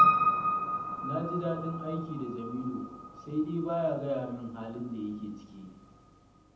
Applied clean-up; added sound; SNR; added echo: none; Piano; -3 dB; reverberation time 0.8 s.